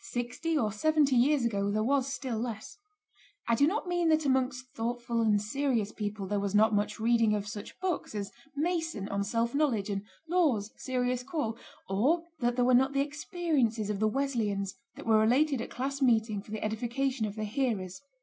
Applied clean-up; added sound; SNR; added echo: none; none; none; none.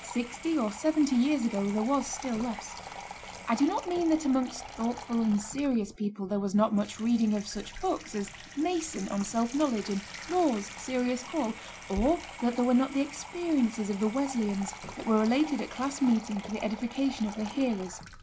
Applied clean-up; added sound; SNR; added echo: none; Sink (filling or washing) / Water tap, faucet; 14 dB; none.